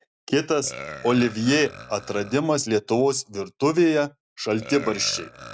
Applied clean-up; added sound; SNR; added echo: none; Burping, eructation; 18 dB; none.